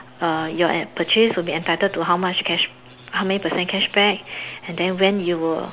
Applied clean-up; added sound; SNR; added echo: none; none; none; none.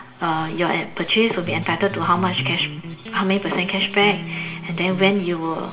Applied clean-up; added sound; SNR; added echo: none; Electric guitar; 11 dB; reverberation time 0.8 s.